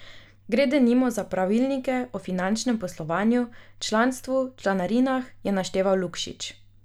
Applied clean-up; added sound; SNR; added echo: none; none; none; none.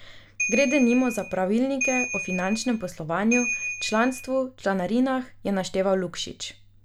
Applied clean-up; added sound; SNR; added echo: none; Ringtone / Bell; 5 dB; none.